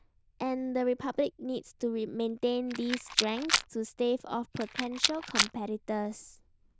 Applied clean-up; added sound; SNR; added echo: neural diffusion model UNIVERSE++.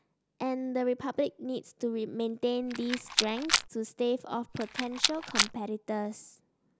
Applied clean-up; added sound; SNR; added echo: none; Rattle; -2 dB; none.